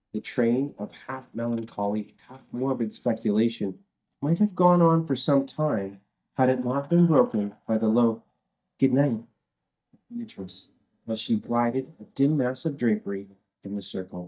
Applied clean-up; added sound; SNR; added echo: neural mask model DeepFilterNet 3.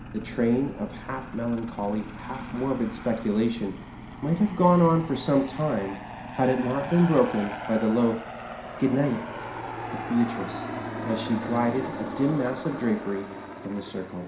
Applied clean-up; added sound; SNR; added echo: none; Aircraft; 10 dB; reverberation time 0.5 s.